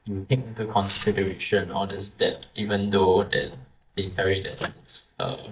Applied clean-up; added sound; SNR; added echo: neural mask model DeepFilterNet 3.